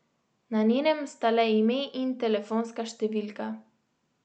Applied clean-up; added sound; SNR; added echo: none; none; none; none.